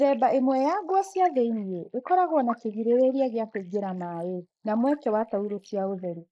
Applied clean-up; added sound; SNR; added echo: neural mask model Resemble Enhance denoiser.